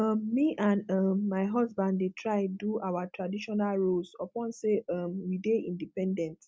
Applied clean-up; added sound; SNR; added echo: none; none; none; none.